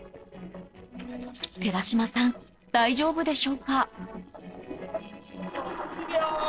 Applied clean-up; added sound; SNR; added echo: neural separator model SepFormer DNS4.